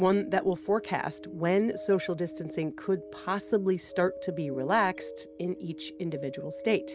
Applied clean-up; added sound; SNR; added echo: none; none; none; none.